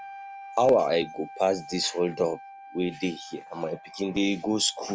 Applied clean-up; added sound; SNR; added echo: none; Wind instrument, woodwind instrument; 17 dB; none.